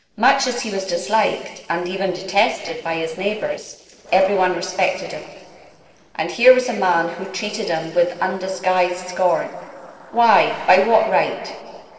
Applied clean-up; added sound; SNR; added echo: neural separator model SepFormer DNS4.